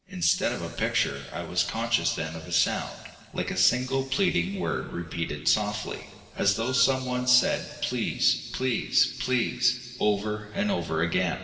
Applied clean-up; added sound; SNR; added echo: neural separator model SepFormer DNS4.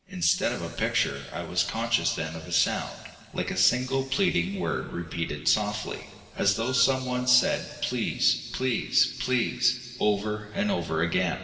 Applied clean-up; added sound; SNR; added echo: none; Wind instrument, woodwind instrument; 17 dB; reverberation time 2.8 s.